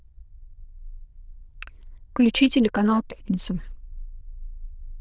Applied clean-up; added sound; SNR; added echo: neural diffusion model UNIVERSE++.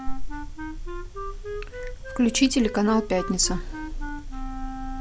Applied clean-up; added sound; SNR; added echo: none; Wind instrument, woodwind instrument; 12 dB; none.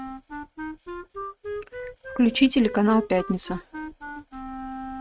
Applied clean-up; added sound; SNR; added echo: neural mask model RNNoise.